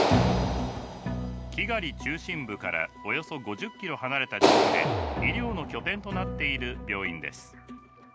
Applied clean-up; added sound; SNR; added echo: none; Clapping; 1 dB; none.